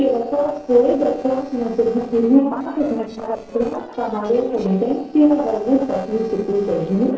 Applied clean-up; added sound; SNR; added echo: neural separator model SepFormer DNS4.